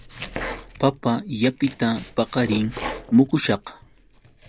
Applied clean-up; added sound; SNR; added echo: none; Domestic sounds, home sounds; 13 dB; none.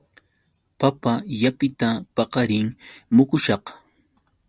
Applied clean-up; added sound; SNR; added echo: none; none; none; none.